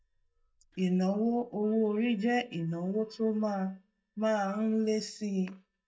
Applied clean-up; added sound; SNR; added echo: neural mask model DeepFilterNet 3.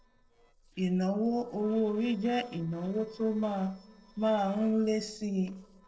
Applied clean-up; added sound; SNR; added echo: neural separator model SepFormer DNS4.